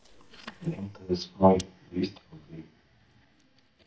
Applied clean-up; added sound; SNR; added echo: neural mask model DeepFilterNet 3.